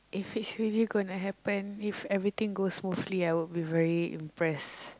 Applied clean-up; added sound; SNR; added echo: none; none; none; none.